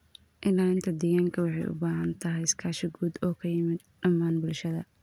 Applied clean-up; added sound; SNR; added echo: none; none; none; none.